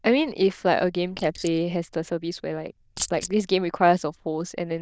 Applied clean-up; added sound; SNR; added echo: neural diffusion model UNIVERSE++.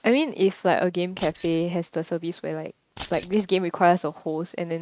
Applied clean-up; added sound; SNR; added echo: neural mask model RNNoise.